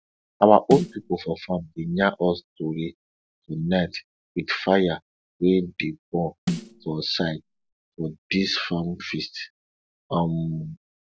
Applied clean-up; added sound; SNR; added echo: none; Snare drum; 8 dB; none.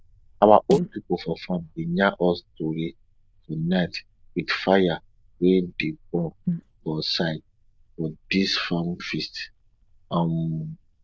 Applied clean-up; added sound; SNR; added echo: neural diffusion model UNIVERSE++.